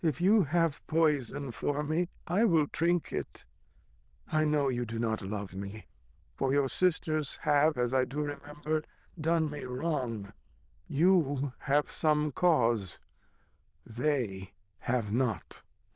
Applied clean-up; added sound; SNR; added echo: neural diffusion model UNIVERSE++.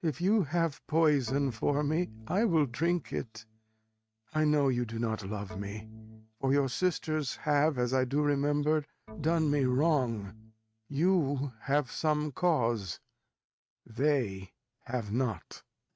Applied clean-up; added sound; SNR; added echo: neural mask model RNNoise.